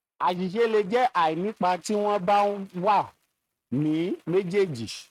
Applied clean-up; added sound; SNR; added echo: neural mask model RNNoise.